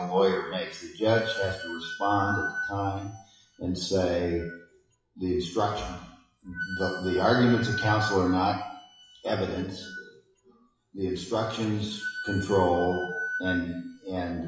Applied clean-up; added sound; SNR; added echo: classical method WPE with log-MMSE.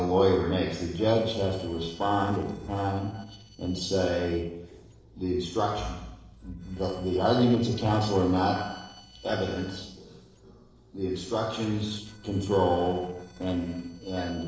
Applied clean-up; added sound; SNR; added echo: neural separator model SepFormer DNS4.